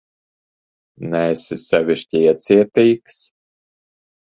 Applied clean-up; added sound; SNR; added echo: none; none; none; none.